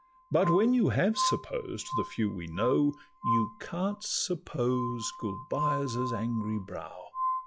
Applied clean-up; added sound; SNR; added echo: classical method log-MMSE.